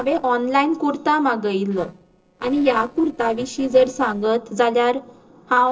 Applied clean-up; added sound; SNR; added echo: neural separator model SepFormer DNS4.